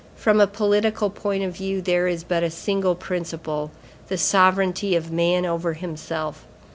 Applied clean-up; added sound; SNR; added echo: none; none; none; none.